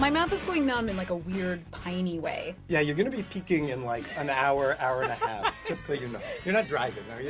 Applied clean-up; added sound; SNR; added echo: none; none; none; none.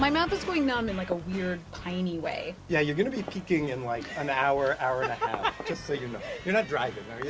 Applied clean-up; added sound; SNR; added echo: none; Fireworks; 18 dB; none.